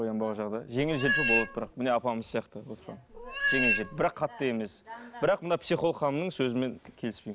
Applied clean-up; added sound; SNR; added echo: none; Meow; -1 dB; none.